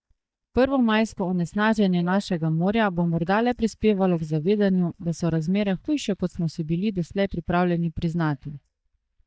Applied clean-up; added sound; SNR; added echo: neural mask model DeepFilterNet 3.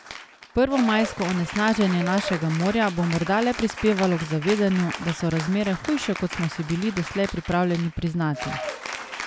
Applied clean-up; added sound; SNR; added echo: none; Applause / Cheering; 10 dB; none.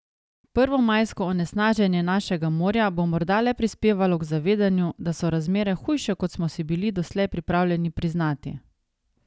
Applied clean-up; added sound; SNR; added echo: none; none; none; none.